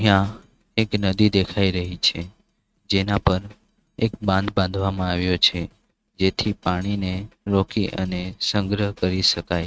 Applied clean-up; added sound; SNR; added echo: neural mask model RNNoise.